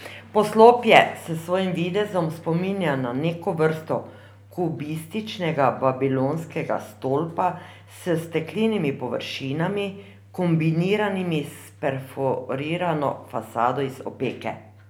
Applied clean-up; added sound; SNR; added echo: none; none; none; none.